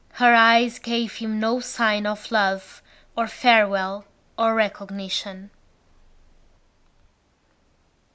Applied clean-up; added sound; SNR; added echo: none; none; none; none.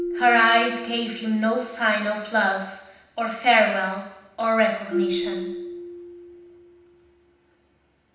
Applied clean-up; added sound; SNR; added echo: none; Marimba, xylophone; 10 dB; reverberation time 0.9 s.